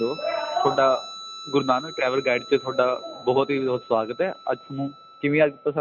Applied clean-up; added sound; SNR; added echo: none; Guitar; 17 dB; none.